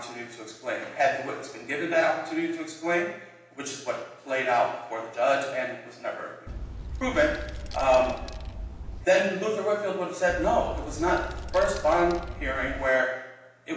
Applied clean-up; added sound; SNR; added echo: none; Wind; 8 dB; reverberation time 0.9 s.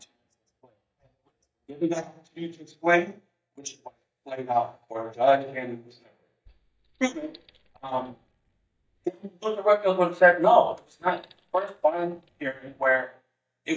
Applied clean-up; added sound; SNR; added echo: neural mask model DeepFilterNet 3.